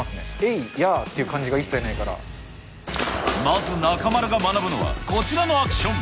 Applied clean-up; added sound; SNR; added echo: none; Drill; 16 dB; none.